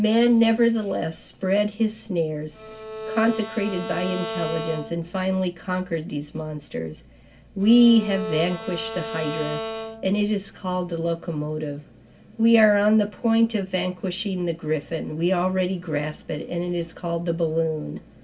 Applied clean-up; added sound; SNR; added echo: none; Bowed string instrument; 10 dB; reverberation time 0.2 s.